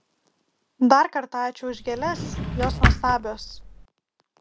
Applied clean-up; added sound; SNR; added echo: none; Drawer open or close; 0 dB; none.